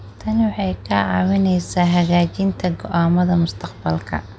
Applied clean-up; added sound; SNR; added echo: none; none; none; none.